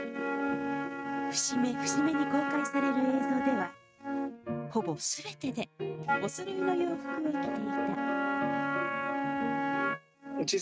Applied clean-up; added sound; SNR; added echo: neural mask model RNNoise.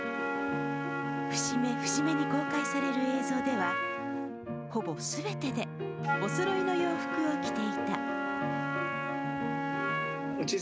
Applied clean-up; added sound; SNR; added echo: none; Wind instrument, woodwind instrument; 1 dB; none.